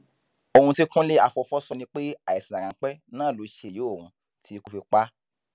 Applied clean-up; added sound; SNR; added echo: none; none; none; none.